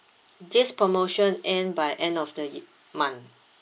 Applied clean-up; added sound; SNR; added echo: neural mask model Resemble Enhance denoiser.